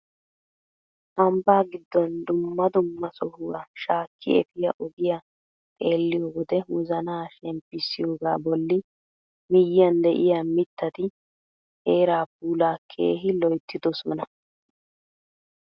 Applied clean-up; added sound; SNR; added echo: none; none; none; none.